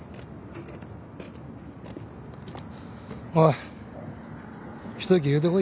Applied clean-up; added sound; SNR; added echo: none; none; none; none.